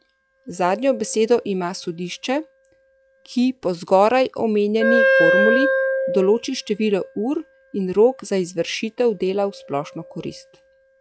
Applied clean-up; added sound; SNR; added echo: classical method log-MMSE.